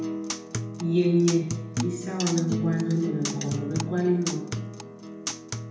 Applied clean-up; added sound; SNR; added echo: none; Acoustic guitar; 5 dB; reverberation time 0.9 s.